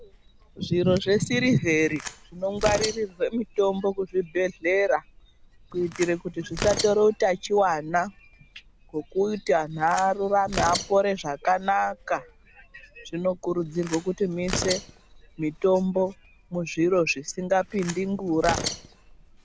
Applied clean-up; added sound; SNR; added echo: none; Tearing; 12 dB; none.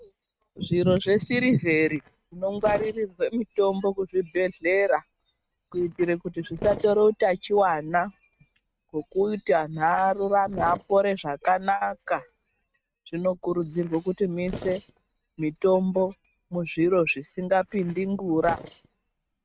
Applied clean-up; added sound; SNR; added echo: neural mask model RNNoise.